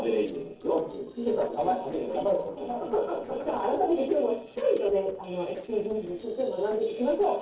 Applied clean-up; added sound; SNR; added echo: neural separator model SepFormer DNS4.